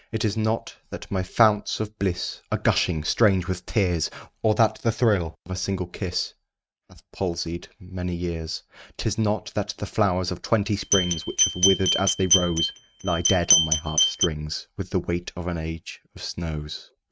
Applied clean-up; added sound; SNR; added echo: neural mask model RNNoise.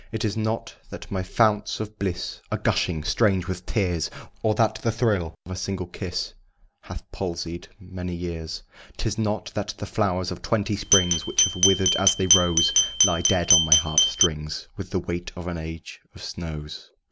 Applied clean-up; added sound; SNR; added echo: none; Glass; -5 dB; none.